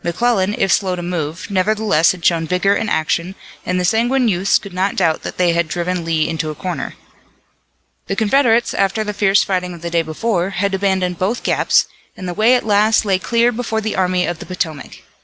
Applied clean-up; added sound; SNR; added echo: none; none; none; none.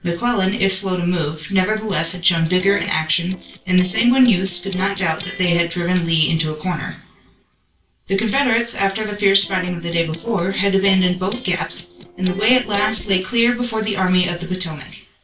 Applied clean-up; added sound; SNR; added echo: neural separator model SepFormer DNS4.